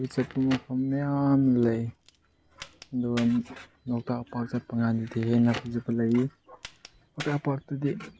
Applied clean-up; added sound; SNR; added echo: none; Crackle + Crack; 19 dB; none.